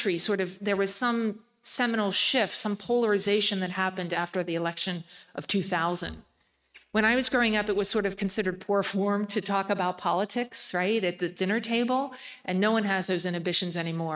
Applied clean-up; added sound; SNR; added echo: neural mask model RNNoise.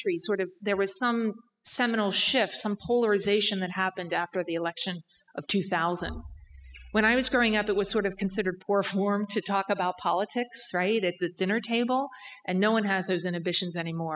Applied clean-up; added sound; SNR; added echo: classical method spectral subtraction.